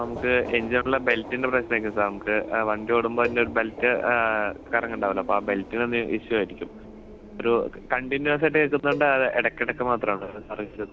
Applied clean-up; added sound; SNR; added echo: none; Cowbell + Subway, metro, underground; 14 dB; none.